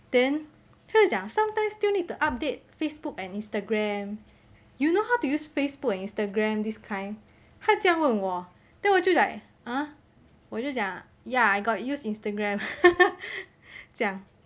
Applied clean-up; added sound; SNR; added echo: none; none; none; none.